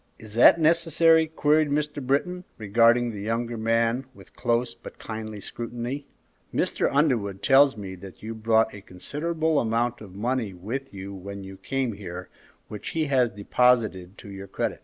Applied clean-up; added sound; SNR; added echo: none; none; none; none.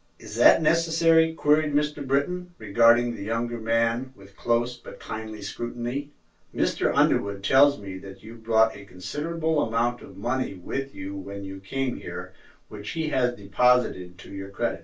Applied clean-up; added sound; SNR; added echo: none; none; none; reverberation time 0.1 s.